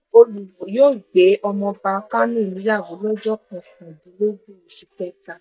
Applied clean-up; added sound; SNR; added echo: neural mask model DeepFilterNet 3.